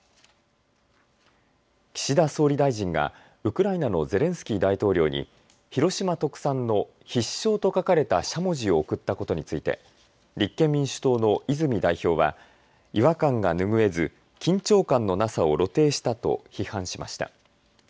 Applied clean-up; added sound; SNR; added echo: none; none; none; none.